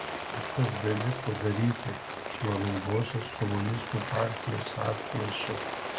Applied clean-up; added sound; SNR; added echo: none; Rain; 5 dB; none.